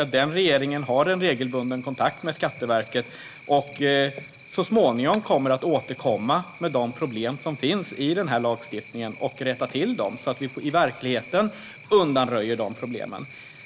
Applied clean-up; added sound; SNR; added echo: none; Cricket; 15 dB; none.